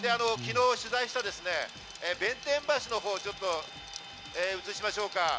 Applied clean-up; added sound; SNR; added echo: none; Liquid; 19 dB; none.